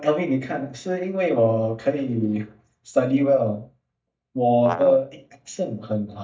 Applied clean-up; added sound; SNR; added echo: neural mask model DeepFilterNet 3.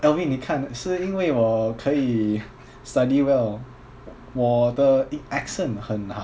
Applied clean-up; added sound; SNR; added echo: none; none; none; none.